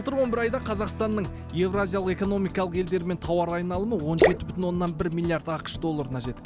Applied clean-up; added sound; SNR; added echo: none; Drip / Splash, splatter; 2 dB; none.